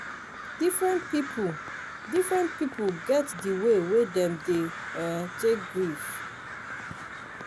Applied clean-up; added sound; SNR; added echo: none; Crow; 10 dB; none.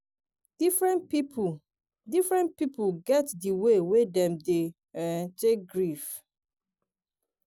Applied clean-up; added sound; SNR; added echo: none; none; none; none.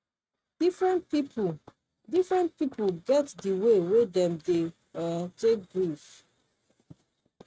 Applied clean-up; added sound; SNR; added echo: neural mask model RNNoise.